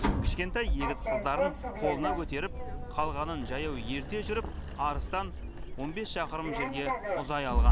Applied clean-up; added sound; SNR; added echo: none; Sliding door; -3 dB; none.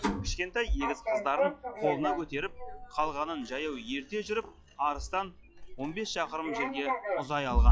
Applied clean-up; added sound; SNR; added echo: classical method log-MMSE.